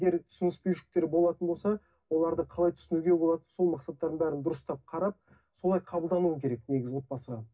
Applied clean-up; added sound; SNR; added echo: none; none; none; reverberation time 0.4 s.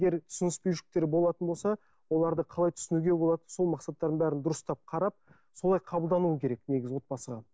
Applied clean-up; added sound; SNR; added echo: none; none; none; none.